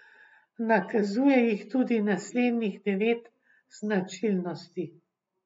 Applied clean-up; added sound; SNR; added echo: none; none; none; none.